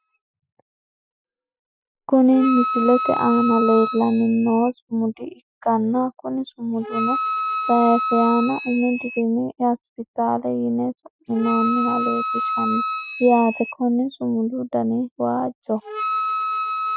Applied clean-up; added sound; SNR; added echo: classical method Wiener filter.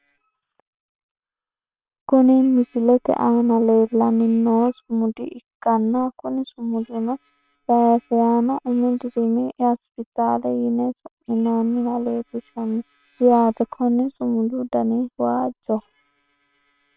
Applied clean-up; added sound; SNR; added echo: neural separator model SepFormer WHAM!.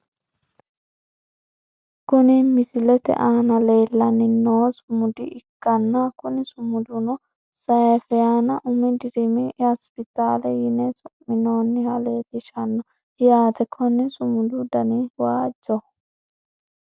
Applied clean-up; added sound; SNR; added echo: none; none; none; none.